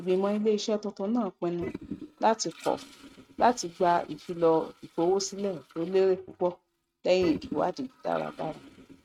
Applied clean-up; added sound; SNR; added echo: neural mask model RNNoise.